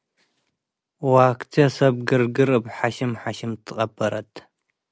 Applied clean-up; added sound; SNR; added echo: none; none; none; none.